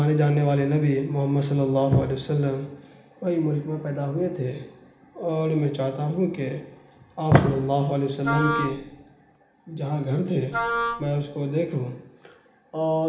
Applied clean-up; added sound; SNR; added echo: none; Wind instrument, woodwind instrument; 3 dB; reverberation time 1.0 s.